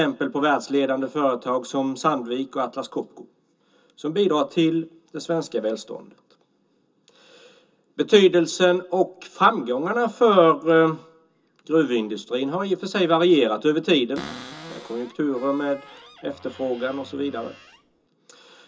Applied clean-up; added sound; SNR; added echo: none; Cupboard open or close; 19 dB; reverberation time 0.2 s.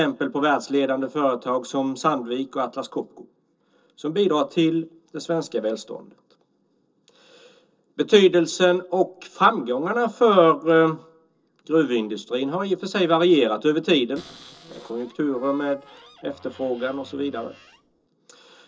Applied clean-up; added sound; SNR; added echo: neural separator model SepFormer DNS4.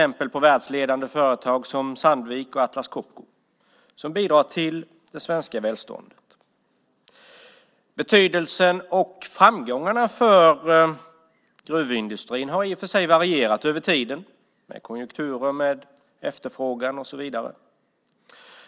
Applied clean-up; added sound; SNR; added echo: none; none; none; none.